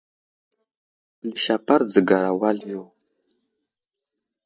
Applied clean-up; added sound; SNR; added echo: neural mask model DeepFilterNet 3.